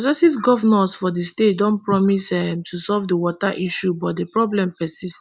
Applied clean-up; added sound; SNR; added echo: none; none; none; none.